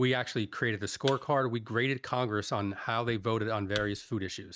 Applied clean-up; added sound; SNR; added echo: neural mask model RNNoise.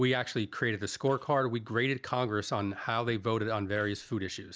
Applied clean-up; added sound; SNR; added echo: neural separator model SepFormer DNS4.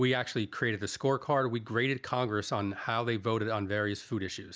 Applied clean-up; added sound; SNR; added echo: none; none; none; none.